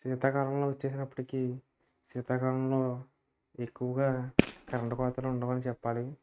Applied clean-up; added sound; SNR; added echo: neural mask model RNNoise.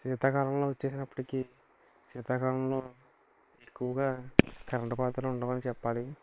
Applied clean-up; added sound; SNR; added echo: neural separator model SepFormer WHAM!.